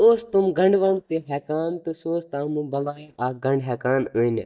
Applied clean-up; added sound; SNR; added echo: neural mask model DeepFilterNet 3.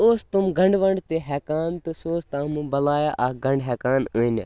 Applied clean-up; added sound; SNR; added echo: none; none; none; none.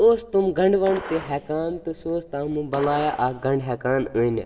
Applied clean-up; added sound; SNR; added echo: none; Gunshot, gunfire; 16 dB; reverberation time 2.3 s.